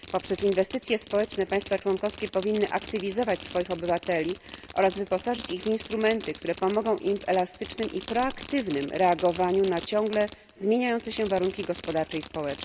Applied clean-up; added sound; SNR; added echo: none; Fireworks; 16 dB; none.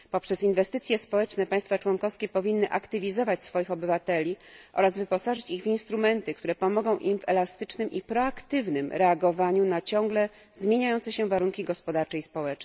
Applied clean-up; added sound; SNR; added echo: none; none; none; none.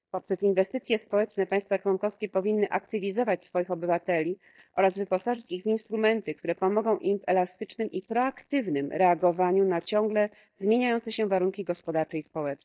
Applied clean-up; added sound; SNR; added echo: neural mask model DeepFilterNet 3.